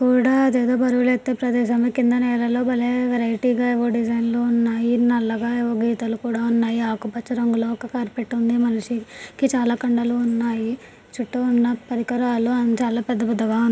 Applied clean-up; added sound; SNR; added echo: none; none; none; none.